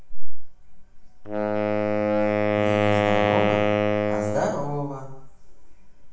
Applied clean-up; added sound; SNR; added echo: none; Wind instrument, woodwind instrument; 2 dB; reverberation time 0.6 s.